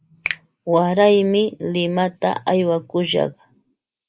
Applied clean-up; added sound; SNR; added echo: neural mask model Resemble Enhance denoiser.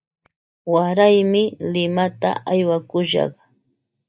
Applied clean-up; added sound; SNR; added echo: neural mask model DeepFilterNet 3.